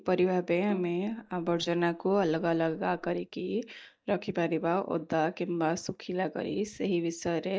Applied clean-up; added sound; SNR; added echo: neural mask model DeepFilterNet 3.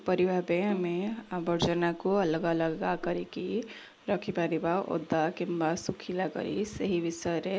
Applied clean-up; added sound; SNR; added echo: none; Bowed string instrument + Breathing; 19 dB; none.